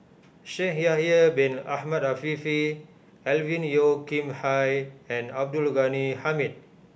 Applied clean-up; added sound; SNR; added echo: none; none; none; none.